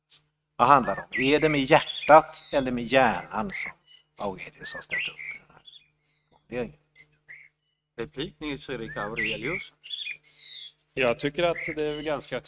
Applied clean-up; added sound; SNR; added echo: neural mask model RNNoise.